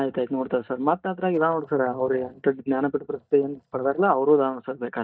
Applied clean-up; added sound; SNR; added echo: neural mask model DeepFilterNet 3.